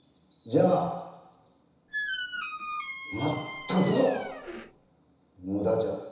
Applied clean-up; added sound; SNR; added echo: none; Squeak; 7 dB; reverberation time 1.0 s.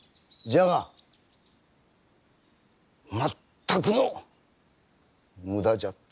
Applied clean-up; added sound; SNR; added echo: none; none; none; none.